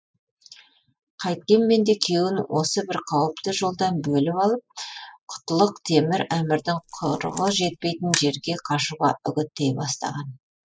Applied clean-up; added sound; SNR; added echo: classical method spectral subtraction.